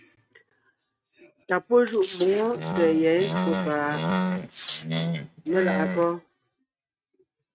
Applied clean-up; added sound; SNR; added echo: neural mask model RNNoise.